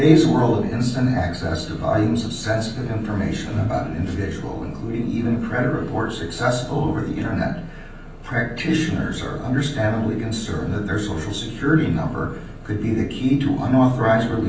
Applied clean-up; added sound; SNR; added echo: none; Bus; 18 dB; reverberation time 0.6 s.